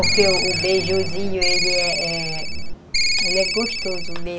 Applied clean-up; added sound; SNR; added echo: none; Ringtone; -3 dB; none.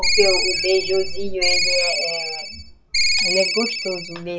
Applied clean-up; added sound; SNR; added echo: classical method log-MMSE.